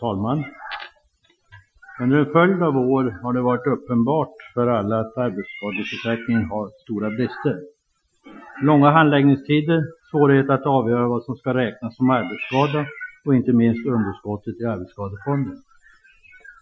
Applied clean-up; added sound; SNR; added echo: classical method Wiener filter.